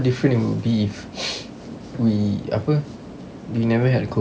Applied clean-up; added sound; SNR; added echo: none; none; none; none.